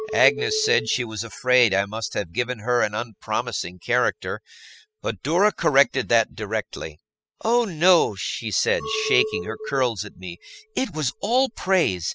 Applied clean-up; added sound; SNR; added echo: classical method spectral subtraction.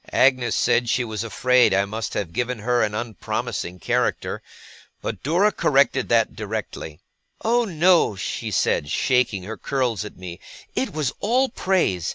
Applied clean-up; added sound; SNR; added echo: none; none; none; none.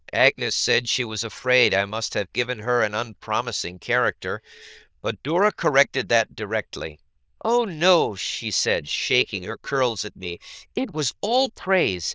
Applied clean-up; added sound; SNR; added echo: neural diffusion model UNIVERSE++.